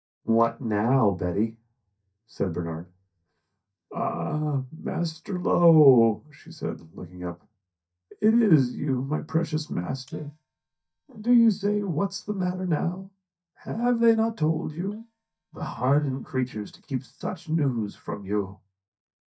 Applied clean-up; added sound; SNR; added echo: neural mask model DeepFilterNet 3.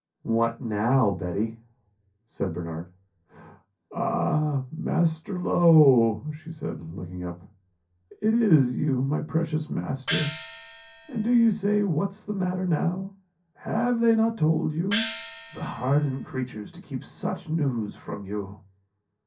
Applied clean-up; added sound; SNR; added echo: none; Gong; 9 dB; reverberation time 0.3 s.